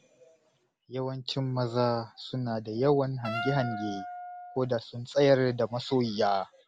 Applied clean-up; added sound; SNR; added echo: none; Wind instrument, woodwind instrument; 9 dB; none.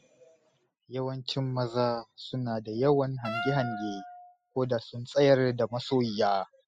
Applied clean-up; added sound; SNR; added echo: classical method spectral subtraction.